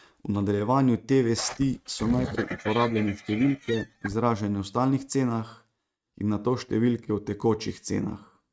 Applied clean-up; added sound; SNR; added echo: neural mask model RNNoise.